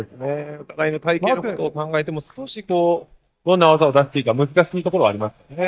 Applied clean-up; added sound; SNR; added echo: neural mask model DeepFilterNet 3.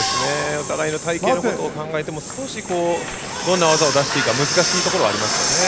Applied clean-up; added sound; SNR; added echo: none; Hiss; 6 dB; none.